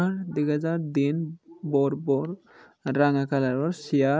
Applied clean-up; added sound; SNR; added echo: none; none; none; none.